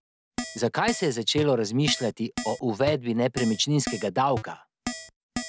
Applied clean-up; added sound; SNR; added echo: none; Keyboard (musical); 10 dB; none.